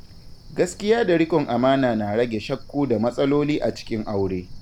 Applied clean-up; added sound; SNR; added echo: none; Cricket; 19 dB; none.